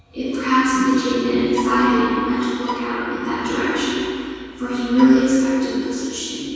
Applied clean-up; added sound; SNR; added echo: none; Bowed string instrument; 12 dB; reverberation time 2.1 s.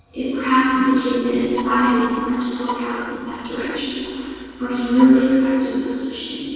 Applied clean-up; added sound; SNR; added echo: neural separator model SepFormer DNS4.